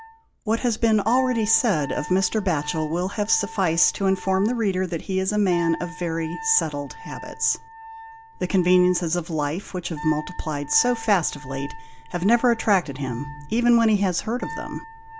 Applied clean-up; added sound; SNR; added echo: none; Wind instrument, woodwind instrument; 16 dB; none.